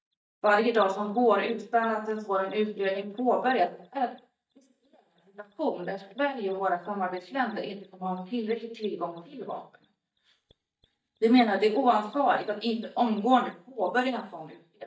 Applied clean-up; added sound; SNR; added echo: neural mask model DeepFilterNet 3.